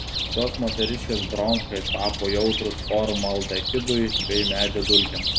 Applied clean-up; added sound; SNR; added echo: none; Chirp, tweet; 0 dB; none.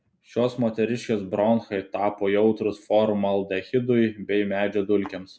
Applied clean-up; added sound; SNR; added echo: none; none; none; none.